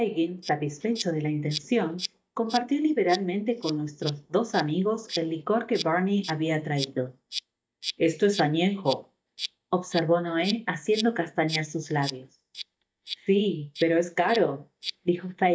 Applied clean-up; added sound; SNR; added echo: neural mask model DeepFilterNet 3.